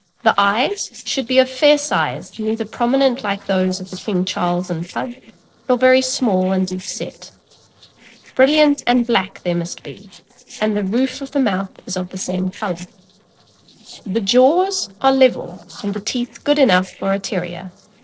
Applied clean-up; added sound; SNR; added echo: neural separator model SepFormer DNS4.